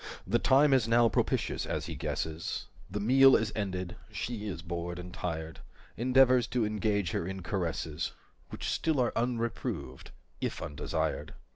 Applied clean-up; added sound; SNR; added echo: none; none; none; none.